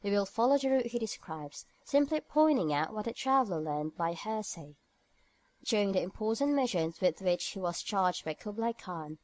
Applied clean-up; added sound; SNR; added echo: none; none; none; none.